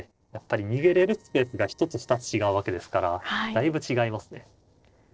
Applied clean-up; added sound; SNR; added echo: neural separator model SepFormer DNS4.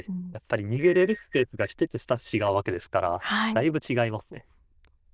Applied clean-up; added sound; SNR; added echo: neural diffusion model UNIVERSE++.